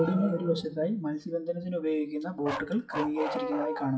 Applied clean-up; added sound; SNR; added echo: classical method WPE with log-MMSE.